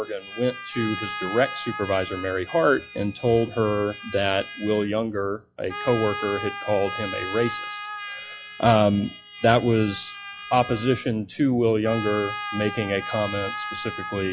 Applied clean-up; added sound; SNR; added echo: classical method log-MMSE.